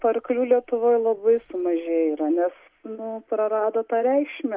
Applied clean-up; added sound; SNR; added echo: none; none; none; none.